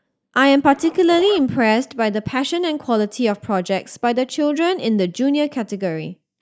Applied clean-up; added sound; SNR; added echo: neural mask model DeepFilterNet 3.